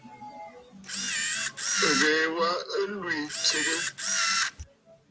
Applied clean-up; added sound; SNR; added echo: none; Camera; -2 dB; none.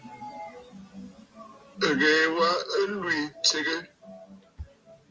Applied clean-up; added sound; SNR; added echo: none; none; none; none.